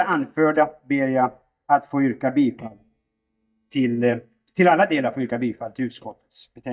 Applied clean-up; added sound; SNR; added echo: neural mask model DeepFilterNet 3.